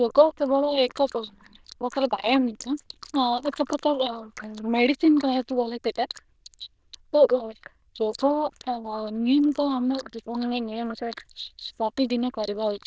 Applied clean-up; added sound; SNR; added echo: neural diffusion model UNIVERSE++.